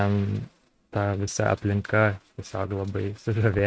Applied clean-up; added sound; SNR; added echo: neural mask model RNNoise.